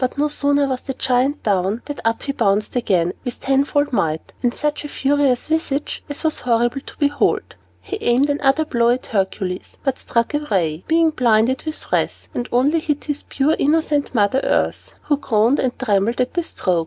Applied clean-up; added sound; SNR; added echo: none; none; none; none.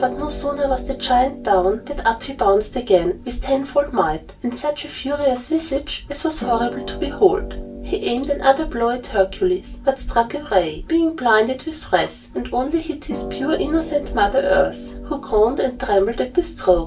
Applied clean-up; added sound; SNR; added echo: none; Harp; 12 dB; reverberation time 0.2 s.